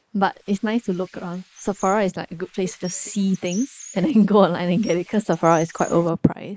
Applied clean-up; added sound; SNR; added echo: neural mask model Resemble Enhance denoiser.